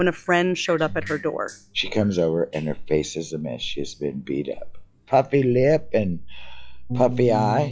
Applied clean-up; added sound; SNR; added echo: classical method log-MMSE.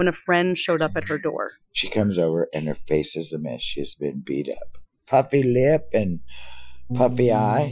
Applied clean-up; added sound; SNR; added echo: classical method Wiener filter.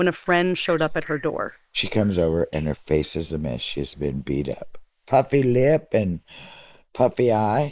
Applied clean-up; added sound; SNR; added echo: neural mask model Resemble Enhance denoiser.